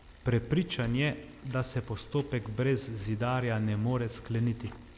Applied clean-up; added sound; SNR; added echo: none; Bicycle; 19 dB; none.